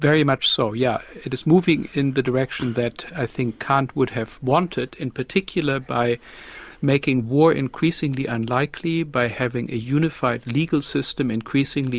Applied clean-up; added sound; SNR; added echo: none; none; none; none.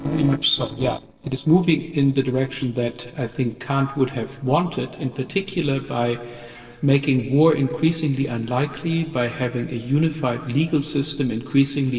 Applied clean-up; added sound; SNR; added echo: neural separator model SepFormer DNS4.